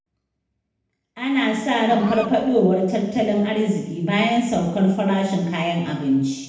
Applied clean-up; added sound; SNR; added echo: neural separator model SepFormer DNS4.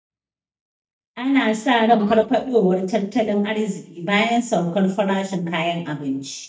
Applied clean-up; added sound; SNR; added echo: neural mask model DeepFilterNet 3.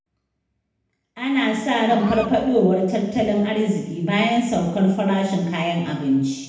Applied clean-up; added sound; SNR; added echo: none; Musical instrument; 18 dB; reverberation time 0.9 s.